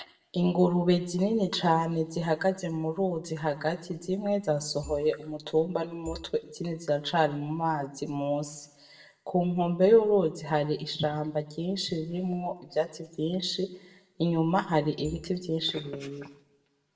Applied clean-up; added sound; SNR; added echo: none; Marimba, xylophone / Wood; 16 dB; reverberation time 0.6 s.